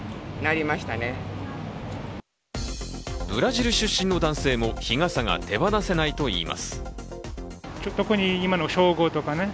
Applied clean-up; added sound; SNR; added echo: none; none; none; none.